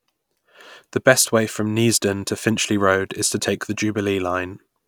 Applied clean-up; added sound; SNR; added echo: none; none; none; none.